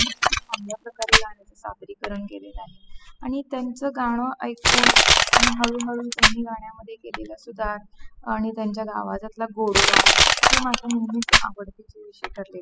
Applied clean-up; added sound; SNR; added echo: classical method spectral subtraction.